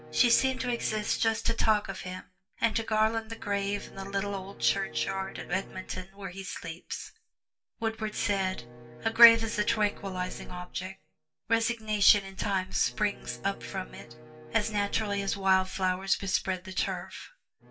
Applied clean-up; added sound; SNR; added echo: none; Bowed string instrument; 20 dB; reverberation time 0.2 s.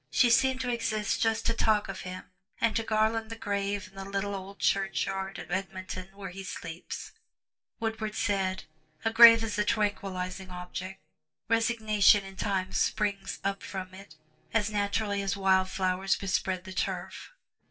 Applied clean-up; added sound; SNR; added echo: neural separator model SepFormer DNS4.